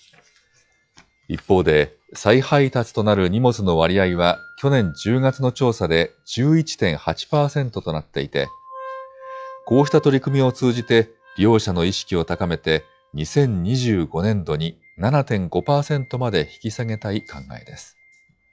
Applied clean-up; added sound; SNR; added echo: classical method log-MMSE.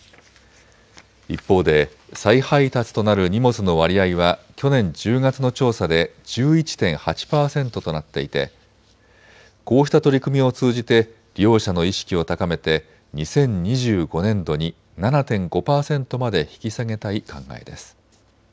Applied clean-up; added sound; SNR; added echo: none; none; none; none.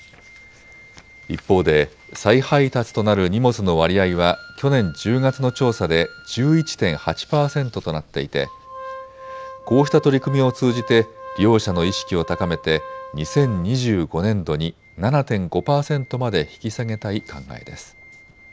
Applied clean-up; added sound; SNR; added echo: none; Organ; 19 dB; none.